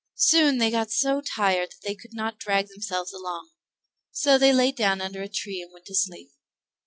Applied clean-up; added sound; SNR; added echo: none; none; none; none.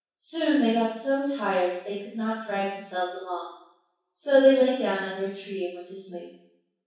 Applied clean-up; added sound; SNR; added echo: none; none; none; reverberation time 0.7 s.